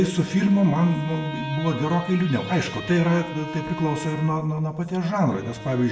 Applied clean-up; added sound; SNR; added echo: none; Bowed string instrument; 13 dB; reverberation time 0.5 s.